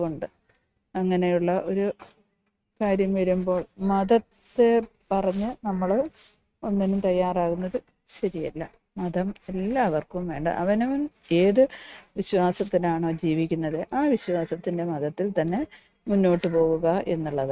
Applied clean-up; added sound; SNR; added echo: neural mask model RNNoise.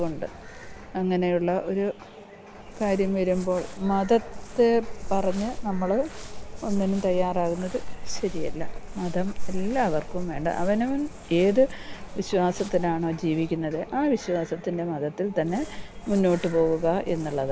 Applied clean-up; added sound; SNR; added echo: none; Crumpling, crinkling; 7 dB; none.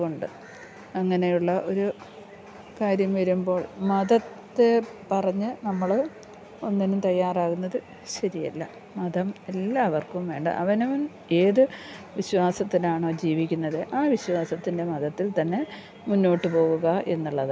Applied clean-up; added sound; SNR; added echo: none; none; none; none.